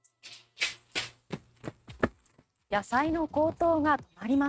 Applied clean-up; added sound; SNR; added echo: neural mask model RNNoise.